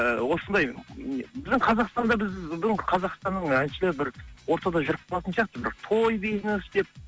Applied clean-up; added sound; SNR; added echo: none; none; none; none.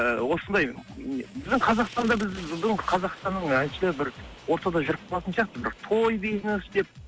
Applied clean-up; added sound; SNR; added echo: none; Fire + Wild animals; 19 dB; none.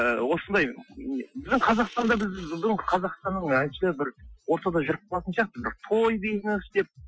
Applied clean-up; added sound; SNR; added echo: classical method Wiener filter.